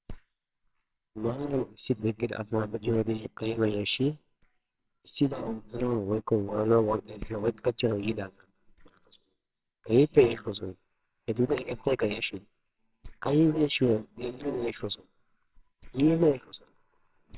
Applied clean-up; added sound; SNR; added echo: neural separator model SepFormer WHAMR!.